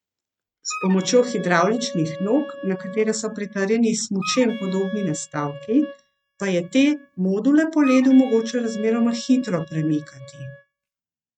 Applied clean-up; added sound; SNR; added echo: neural mask model RNNoise.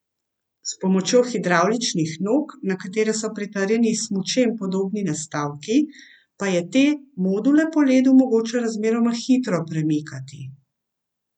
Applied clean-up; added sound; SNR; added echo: none; none; none; none.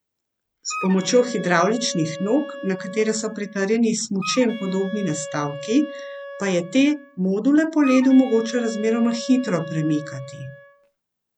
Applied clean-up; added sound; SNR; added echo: none; Wind instrument, woodwind instrument; 13 dB; none.